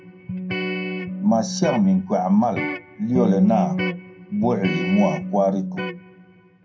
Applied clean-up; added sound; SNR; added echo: none; Electric guitar; 5 dB; reverberation time 0.2 s.